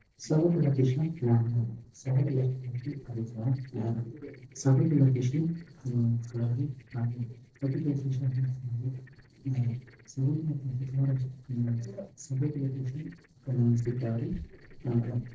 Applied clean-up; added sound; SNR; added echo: neural separator model SepFormer DNS4.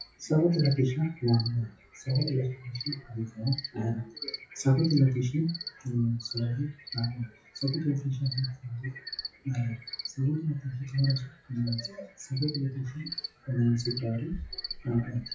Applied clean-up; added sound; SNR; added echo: classical method WPE with log-MMSE.